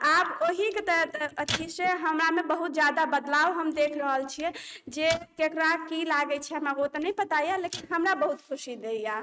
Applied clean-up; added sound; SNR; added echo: neural mask model RNNoise.